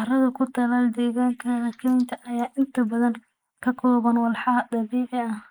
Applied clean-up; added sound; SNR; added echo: neural mask model Resemble Enhance denoiser.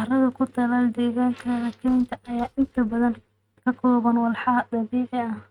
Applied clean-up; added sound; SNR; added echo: neural mask model RNNoise.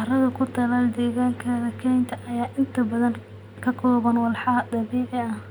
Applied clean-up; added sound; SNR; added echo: none; none; none; none.